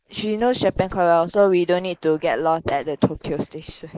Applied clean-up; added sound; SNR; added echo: neural mask model Resemble Enhance denoiser.